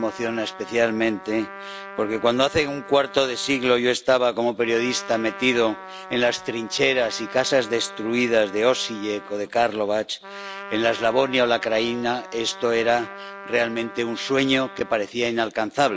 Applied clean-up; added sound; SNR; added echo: none; Trumpet; 16 dB; none.